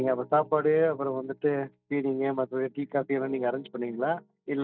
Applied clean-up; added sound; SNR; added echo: neural mask model DeepFilterNet 3.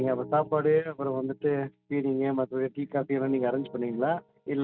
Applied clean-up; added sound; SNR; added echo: neural mask model RNNoise.